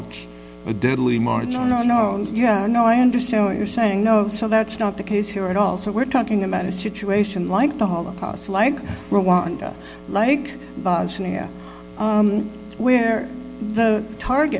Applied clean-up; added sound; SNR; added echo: none; none; none; none.